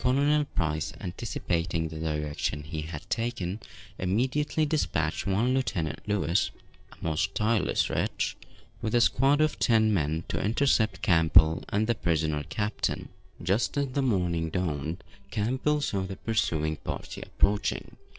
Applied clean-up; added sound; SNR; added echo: neural separator model SepFormer DNS4.